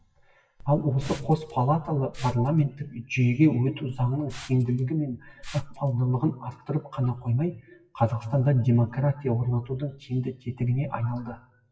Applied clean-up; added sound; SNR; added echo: classical method WPE with log-MMSE.